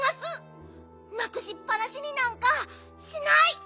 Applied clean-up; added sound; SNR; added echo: none; none; none; none.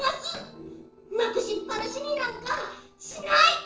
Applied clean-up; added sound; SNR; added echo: neural separator model SepFormer DNS4.